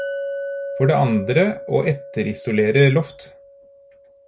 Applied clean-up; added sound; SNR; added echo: none; Chink, clink; 11 dB; none.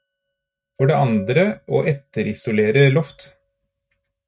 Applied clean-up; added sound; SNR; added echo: neural mask model RNNoise.